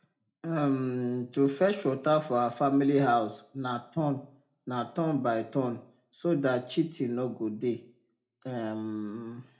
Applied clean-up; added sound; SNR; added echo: none; none; none; reverberation time 0.3 s.